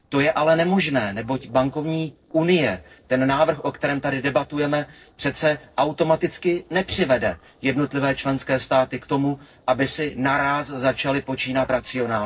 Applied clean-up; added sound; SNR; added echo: neural separator model SepFormer DNS4.